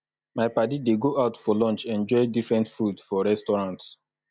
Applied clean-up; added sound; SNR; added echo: none; none; none; none.